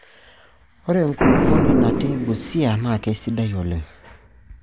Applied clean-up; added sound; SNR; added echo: none; Boom; 1 dB; none.